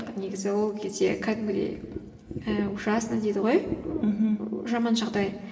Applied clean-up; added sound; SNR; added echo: none; none; none; reverberation time 1.6 s.